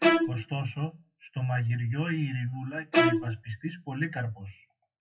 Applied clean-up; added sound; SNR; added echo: classical method WPE with log-MMSE.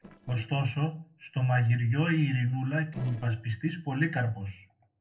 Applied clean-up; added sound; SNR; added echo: neural separator model SepFormer DNS4.